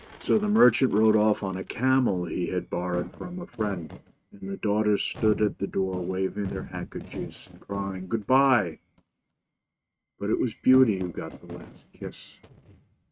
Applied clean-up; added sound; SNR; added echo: neural mask model RNNoise.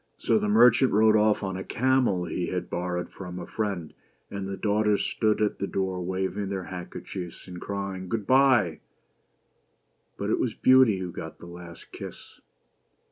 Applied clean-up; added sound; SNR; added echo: none; none; none; none.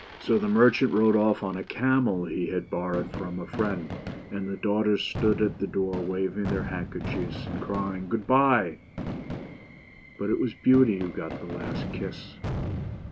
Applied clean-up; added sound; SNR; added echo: none; Fireworks; 10 dB; none.